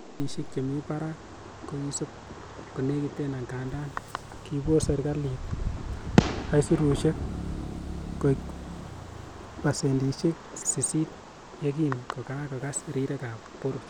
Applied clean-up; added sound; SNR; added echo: none; Fireworks; 8 dB; none.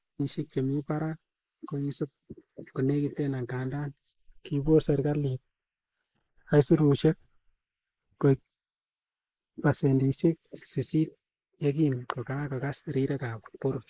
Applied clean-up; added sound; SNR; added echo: neural mask model Resemble Enhance denoiser.